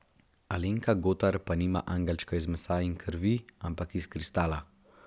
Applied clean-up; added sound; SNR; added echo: none; none; none; none.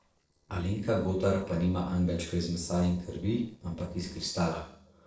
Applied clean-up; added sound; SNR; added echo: neural separator model SepFormer DNS4.